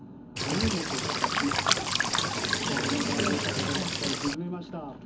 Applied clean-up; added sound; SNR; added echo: none; Cricket / Water; -5 dB; reverberation time 0.4 s.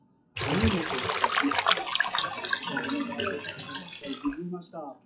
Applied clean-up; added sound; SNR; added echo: classical method WPE with log-MMSE.